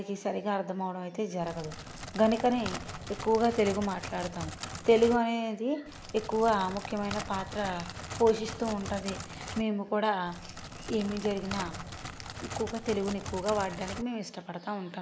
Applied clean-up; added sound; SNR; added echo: none; Crackle; 10 dB; none.